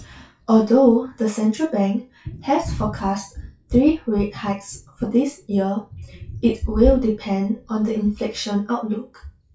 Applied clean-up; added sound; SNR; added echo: classical method WPE with log-MMSE.